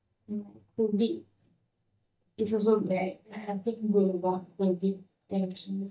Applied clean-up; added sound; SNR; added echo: neural mask model DeepFilterNet 3.